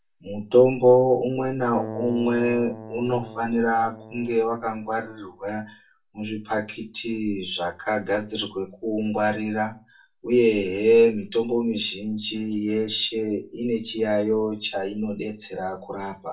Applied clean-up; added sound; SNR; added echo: none; Keyboard (musical); 14 dB; reverberation time 0.2 s.